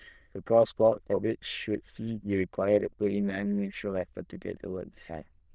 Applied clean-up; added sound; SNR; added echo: neural diffusion model UNIVERSE++.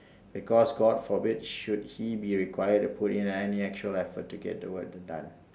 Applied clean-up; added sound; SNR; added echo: none; none; none; none.